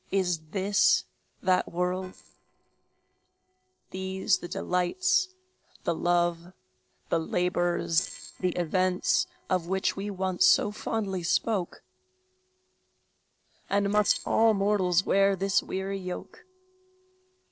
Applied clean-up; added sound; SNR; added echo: neural separator model SepFormer DNS4.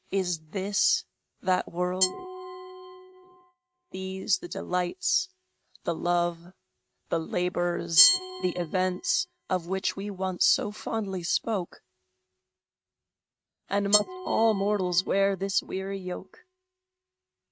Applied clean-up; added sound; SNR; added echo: neural mask model RNNoise.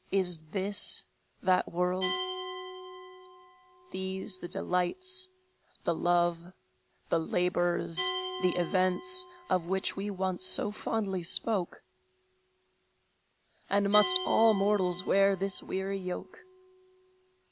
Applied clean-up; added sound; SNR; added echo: none; Glass; 4 dB; none.